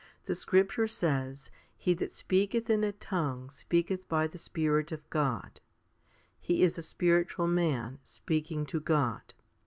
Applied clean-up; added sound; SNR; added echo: none; none; none; none.